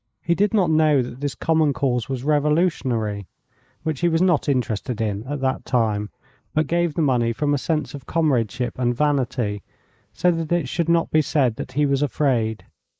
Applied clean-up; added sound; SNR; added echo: neural mask model Resemble Enhance denoiser.